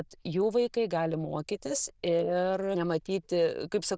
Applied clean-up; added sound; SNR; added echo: neural diffusion model UNIVERSE++.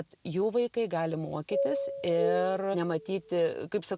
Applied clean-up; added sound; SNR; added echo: none; Doorbell; 4 dB; none.